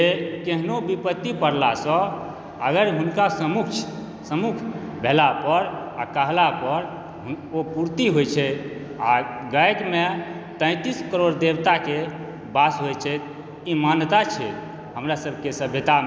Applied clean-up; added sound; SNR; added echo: none; none; none; none.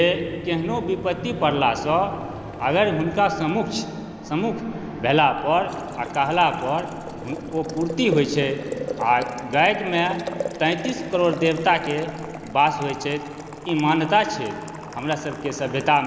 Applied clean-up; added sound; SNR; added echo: none; Boiling; 14 dB; none.